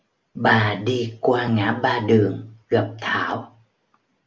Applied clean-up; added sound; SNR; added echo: none; none; none; none.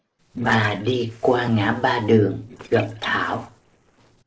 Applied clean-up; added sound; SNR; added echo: neural separator model SepFormer DNS4.